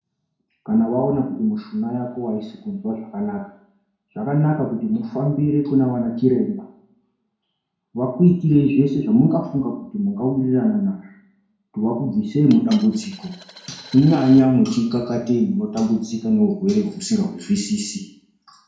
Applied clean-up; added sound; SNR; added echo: none; Coin (dropping); 20 dB; reverberation time 0.6 s.